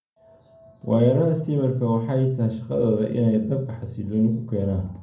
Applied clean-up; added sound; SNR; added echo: none; none; none; reverberation time 0.5 s.